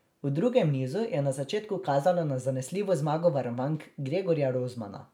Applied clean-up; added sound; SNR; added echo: none; none; none; none.